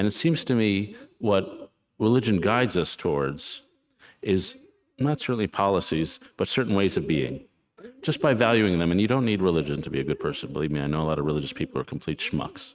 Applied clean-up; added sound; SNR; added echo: neural mask model RNNoise.